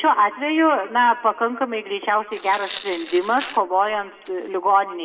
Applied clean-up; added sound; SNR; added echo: none; Tearing; 14 dB; reverberation time 1.7 s.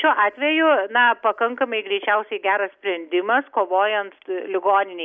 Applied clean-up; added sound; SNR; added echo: none; none; none; none.